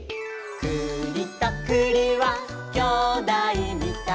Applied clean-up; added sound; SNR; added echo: none; none; none; none.